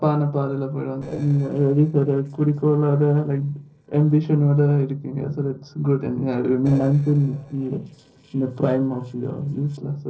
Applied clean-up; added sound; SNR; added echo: neural separator model SepFormer DNS4.